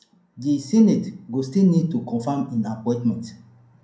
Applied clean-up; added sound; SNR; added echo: none; none; none; reverberation time 0.5 s.